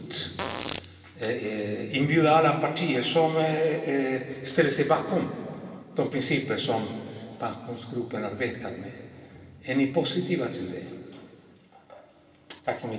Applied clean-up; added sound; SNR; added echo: none; Fart; 8 dB; reverberation time 2.4 s.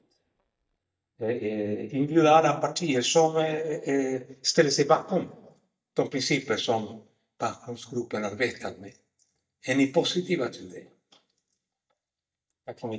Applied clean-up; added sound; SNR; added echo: neural mask model DeepFilterNet 3.